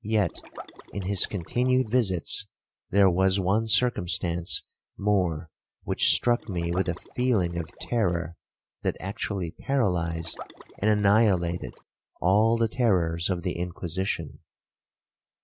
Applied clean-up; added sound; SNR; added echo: none; Liquid; 19 dB; none.